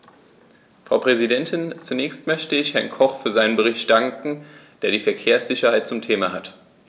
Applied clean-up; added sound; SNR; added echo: none; none; none; none.